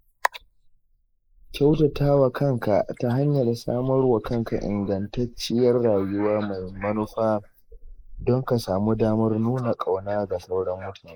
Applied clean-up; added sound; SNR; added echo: neural mask model Resemble Enhance denoiser.